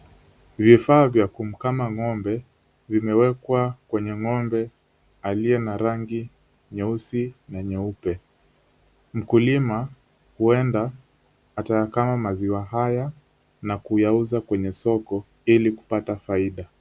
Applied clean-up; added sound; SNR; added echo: none; none; none; none.